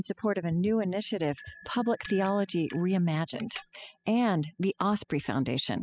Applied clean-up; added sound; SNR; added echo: classical method spectral subtraction.